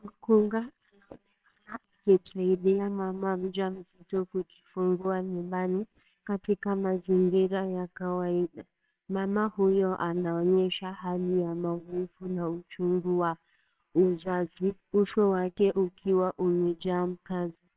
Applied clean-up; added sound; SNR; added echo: neural separator model SepFormer WHAMR!.